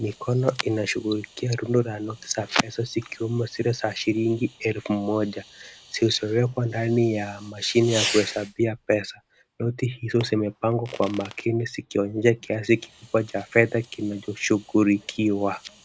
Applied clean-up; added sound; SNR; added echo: none; Fireworks; 16 dB; none.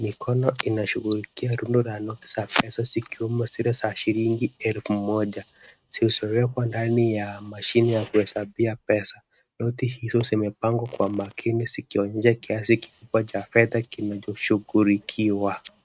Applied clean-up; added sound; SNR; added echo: neural mask model RNNoise.